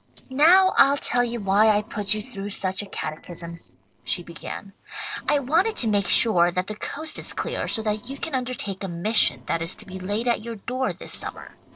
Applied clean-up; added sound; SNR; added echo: neural separator model SepFormer DNS4.